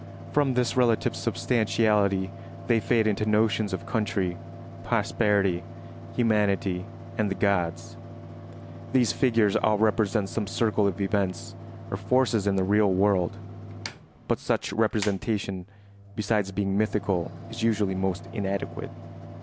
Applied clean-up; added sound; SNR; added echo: none; Mechanical fan; 13 dB; none.